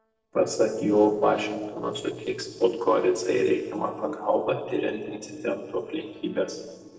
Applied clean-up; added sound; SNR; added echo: neural separator model SepFormer DNS4.